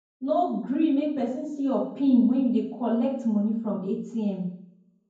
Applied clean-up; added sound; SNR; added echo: none; none; none; reverberation time 0.9 s.